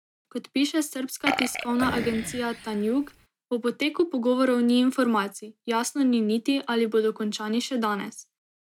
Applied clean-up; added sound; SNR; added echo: none; Burping, eructation; 7 dB; none.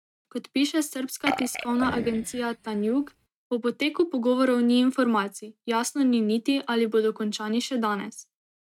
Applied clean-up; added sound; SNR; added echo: neural mask model RNNoise.